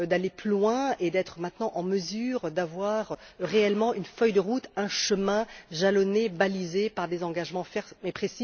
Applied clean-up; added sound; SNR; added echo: none; none; none; none.